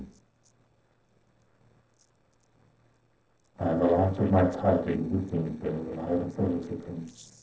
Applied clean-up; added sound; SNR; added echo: neural separator model SepFormer DNS4.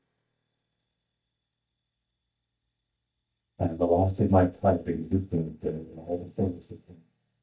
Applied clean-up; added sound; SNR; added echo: neural mask model DeepFilterNet 3.